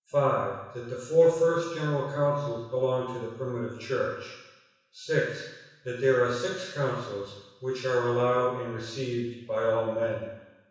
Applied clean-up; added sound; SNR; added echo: none; none; none; reverberation time 1.1 s.